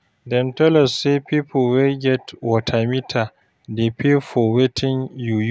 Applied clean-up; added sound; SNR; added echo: none; none; none; none.